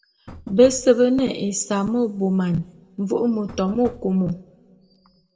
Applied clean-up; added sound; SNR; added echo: none; Knock / Wood; 20 dB; reverberation time 0.7 s.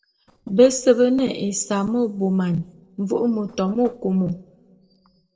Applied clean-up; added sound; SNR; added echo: neural separator model SepFormer DNS4.